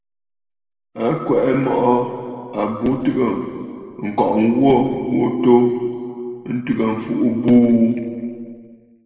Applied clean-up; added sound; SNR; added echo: none; none; none; reverberation time 2.2 s.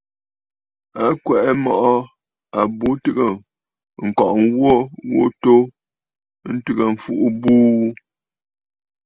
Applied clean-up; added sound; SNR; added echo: none; none; none; none.